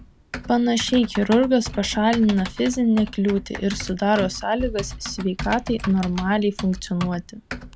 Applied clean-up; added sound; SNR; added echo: none; Typing; 12 dB; none.